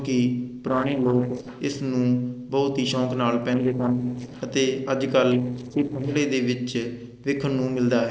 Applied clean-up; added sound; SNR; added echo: neural separator model SepFormer DNS4.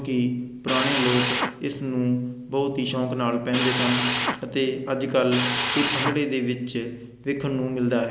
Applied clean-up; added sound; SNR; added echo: none; Drill; 1 dB; none.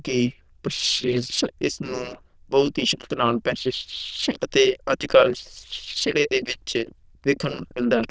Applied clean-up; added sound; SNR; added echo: neural diffusion model UNIVERSE++.